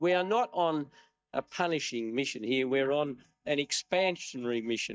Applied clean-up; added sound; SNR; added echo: neural mask model DeepFilterNet 3.